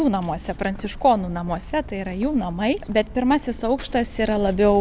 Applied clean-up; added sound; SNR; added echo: none; none; none; none.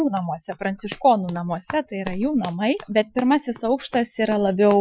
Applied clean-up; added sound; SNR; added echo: classical method Wiener filter.